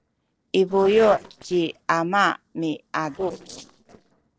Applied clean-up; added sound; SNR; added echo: neural separator model SepFormer DNS4.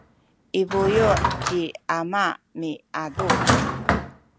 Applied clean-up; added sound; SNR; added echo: none; Drawer open or close; 0 dB; none.